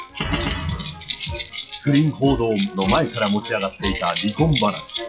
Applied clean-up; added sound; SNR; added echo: classical method WPE with log-MMSE.